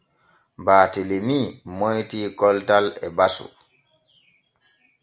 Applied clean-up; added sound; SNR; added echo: none; none; none; none.